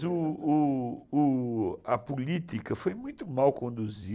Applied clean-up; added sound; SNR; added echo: none; none; none; none.